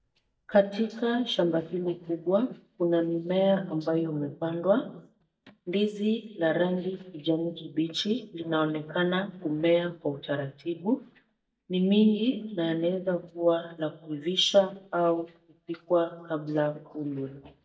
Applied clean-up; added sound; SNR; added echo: neural mask model DeepFilterNet 3.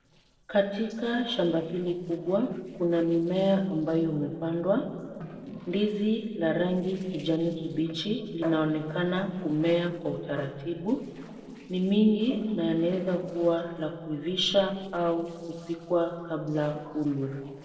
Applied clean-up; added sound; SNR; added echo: neural separator model SepFormer DNS4.